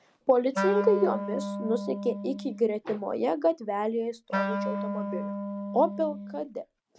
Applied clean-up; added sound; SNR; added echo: none; Wind instrument, woodwind instrument; 5 dB; none.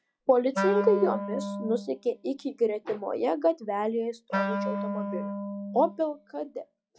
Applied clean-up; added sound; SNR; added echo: classical method log-MMSE.